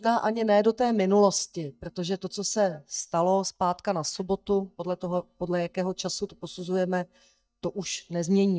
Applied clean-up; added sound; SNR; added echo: neural mask model DeepFilterNet 3.